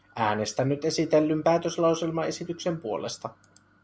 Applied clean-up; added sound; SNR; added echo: none; none; none; none.